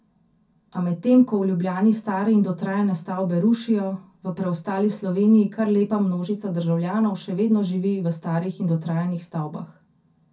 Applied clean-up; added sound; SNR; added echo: none; none; none; reverberation time 0.3 s.